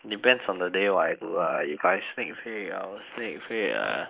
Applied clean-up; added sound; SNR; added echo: neural mask model Resemble Enhance denoiser.